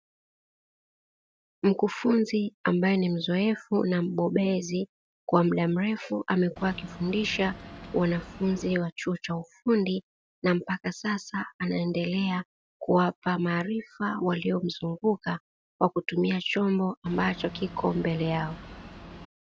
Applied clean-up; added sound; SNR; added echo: none; Boat, Water vehicle; 15 dB; none.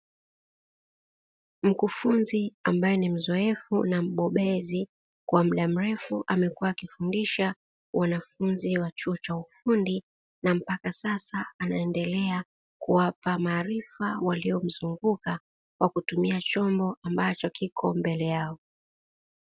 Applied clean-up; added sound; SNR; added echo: none; none; none; none.